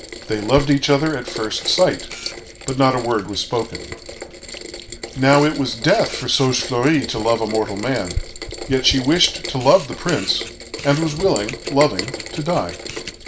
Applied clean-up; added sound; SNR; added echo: none; Rain + Camera; 11 dB; none.